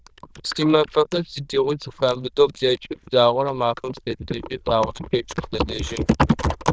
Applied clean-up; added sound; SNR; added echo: neural diffusion model UNIVERSE++.